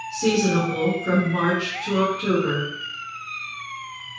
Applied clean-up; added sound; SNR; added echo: none; Siren; 9 dB; reverberation time 0.6 s.